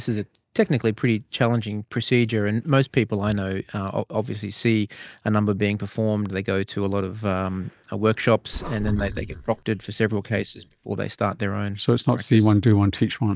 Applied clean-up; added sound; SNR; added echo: neural mask model DeepFilterNet 3.